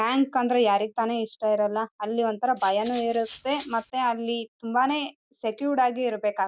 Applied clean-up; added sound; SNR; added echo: none; Rattle (instrument); 5 dB; none.